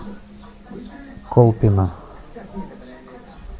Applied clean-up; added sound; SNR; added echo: none; none; none; none.